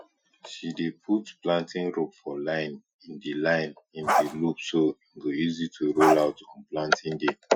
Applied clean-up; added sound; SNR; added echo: classical method Wiener filter.